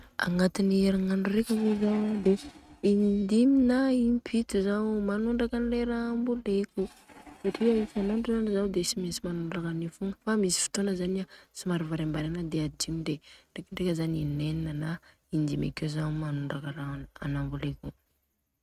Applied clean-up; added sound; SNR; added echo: neural mask model RNNoise.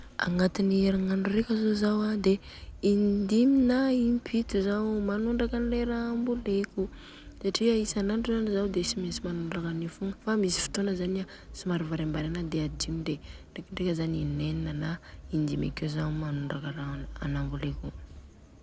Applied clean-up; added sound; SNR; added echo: none; none; none; none.